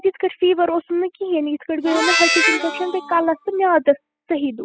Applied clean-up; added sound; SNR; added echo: classical method spectral subtraction.